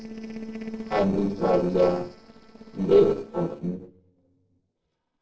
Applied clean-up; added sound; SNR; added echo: neural separator model SepFormer DNS4.